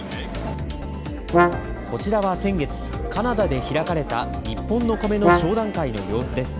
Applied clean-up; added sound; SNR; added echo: none; Brass instrument; -2 dB; none.